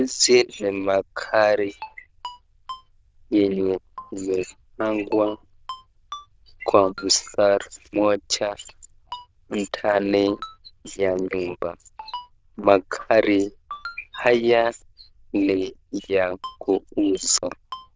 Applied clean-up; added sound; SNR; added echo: neural diffusion model UNIVERSE++.